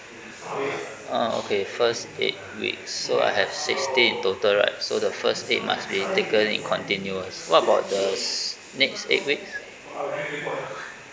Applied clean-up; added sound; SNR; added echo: none; none; none; none.